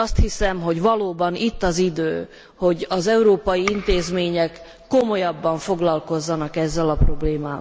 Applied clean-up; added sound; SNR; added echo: none; none; none; none.